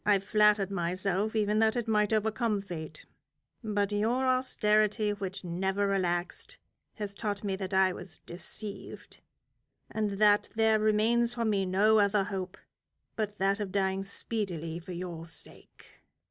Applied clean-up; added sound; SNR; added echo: none; none; none; none.